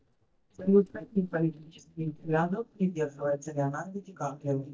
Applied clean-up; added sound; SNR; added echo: neural mask model DeepFilterNet 3.